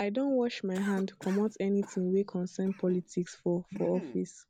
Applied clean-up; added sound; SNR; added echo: none; Cough; 19 dB; none.